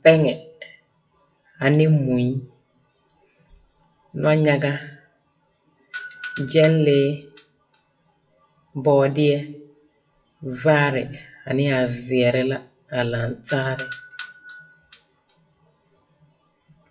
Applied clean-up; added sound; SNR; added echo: classical method WPE with log-MMSE.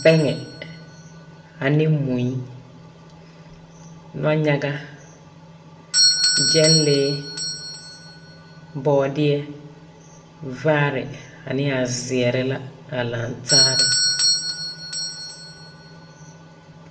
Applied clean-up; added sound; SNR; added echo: none; Doorbell; 2 dB; reverberation time 0.6 s.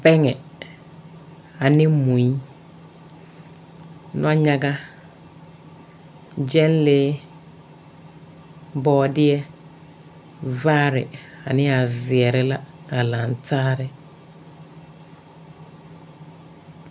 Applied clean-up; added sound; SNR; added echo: none; none; none; none.